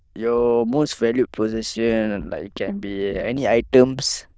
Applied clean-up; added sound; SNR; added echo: neural diffusion model UNIVERSE++.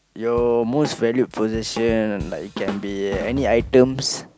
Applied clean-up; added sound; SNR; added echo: none; Drum / Drum kit; 13 dB; none.